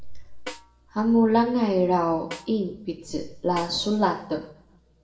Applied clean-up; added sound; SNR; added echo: none; Snare drum; 19 dB; reverberation time 0.6 s.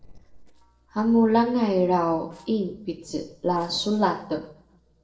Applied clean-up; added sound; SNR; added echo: neural separator model SepFormer DNS4.